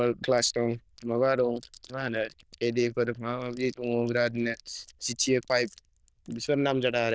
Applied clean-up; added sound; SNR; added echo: neural diffusion model UNIVERSE++.